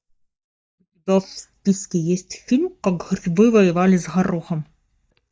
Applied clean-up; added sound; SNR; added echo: neural mask model DeepFilterNet 3.